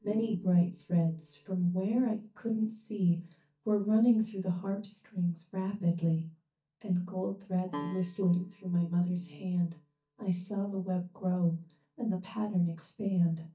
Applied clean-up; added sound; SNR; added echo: neural mask model DeepFilterNet 3.